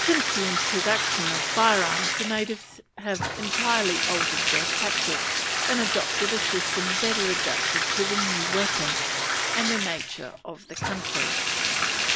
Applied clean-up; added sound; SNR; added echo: none; Bathtub (filling or washing); -4 dB; none.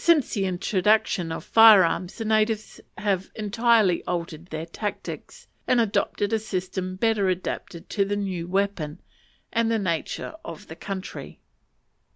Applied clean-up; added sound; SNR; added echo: none; none; none; none.